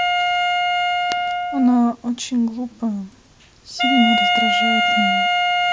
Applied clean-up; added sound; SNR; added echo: none; Wind instrument, woodwind instrument; -3 dB; none.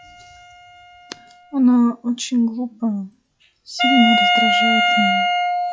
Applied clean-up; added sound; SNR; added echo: classical method log-MMSE.